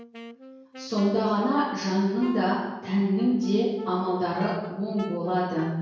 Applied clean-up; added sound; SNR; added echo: none; Wind instrument, woodwind instrument; 18 dB; reverberation time 1.0 s.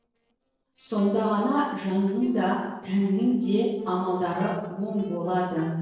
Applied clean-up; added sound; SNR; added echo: neural separator model SepFormer DNS4.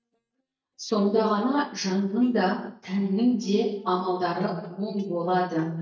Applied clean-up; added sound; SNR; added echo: neural mask model DeepFilterNet 3.